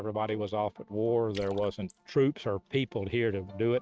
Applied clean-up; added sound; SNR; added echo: neural mask model RNNoise.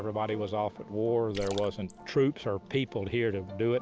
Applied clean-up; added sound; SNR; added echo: none; Splash, splatter; 15 dB; none.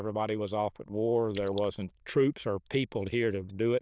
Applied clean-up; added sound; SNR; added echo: neural diffusion model UNIVERSE++.